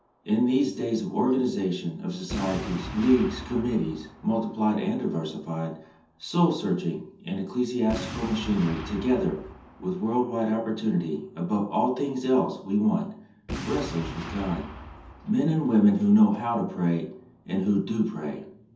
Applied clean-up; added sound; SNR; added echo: none; Boom; 15 dB; reverberation time 0.7 s.